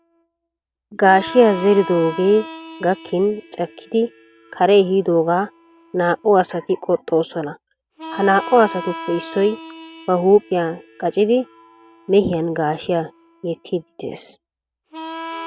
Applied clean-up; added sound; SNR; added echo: none; Harmonica; 16 dB; none.